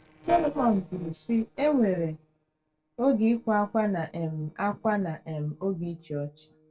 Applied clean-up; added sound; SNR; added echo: neural separator model SepFormer DNS4.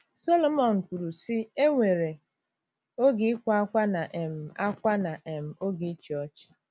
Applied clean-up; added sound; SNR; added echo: none; none; none; none.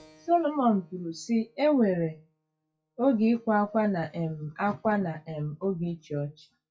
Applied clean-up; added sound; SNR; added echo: classical method WPE with log-MMSE.